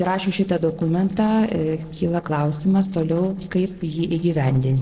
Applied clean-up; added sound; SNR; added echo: neural separator model SepFormer DNS4.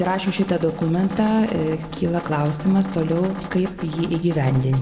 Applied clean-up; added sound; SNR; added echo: none; Drip; 15 dB; reverberation time 1.5 s.